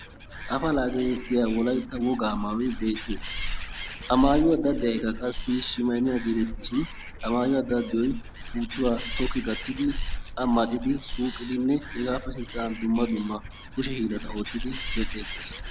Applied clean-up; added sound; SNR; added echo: none; Animal; 7 dB; none.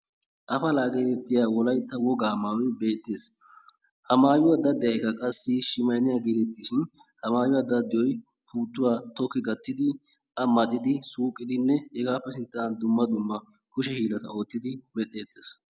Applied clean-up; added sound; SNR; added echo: none; none; none; none.